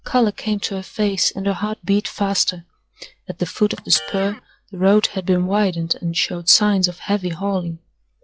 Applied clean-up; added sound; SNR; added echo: classical method log-MMSE.